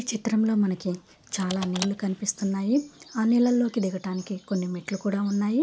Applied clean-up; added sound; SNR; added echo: none; Car; 16 dB; none.